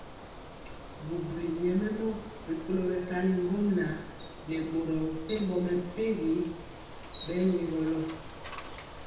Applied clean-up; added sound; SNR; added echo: none; Bicycle; 11 dB; reverberation time 0.9 s.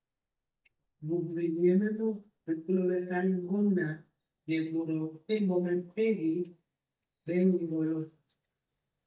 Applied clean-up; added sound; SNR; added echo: neural mask model DeepFilterNet 3.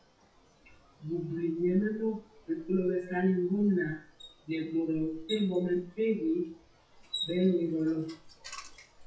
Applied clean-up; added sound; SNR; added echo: classical method WPE with log-MMSE.